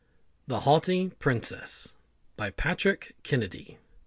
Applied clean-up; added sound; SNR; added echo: none; none; none; none.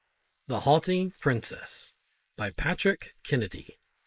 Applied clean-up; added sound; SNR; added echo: neural mask model Resemble Enhance denoiser.